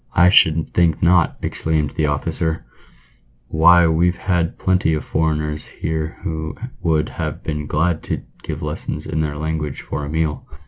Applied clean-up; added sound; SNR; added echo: none; none; none; none.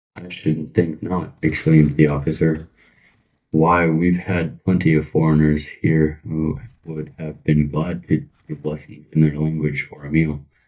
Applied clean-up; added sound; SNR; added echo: neural mask model DeepFilterNet 3.